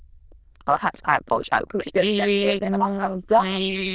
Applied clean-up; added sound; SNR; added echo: neural diffusion model UNIVERSE++.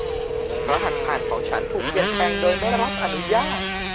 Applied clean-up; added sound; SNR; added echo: none; Telephone + Motorcycle; 0 dB; none.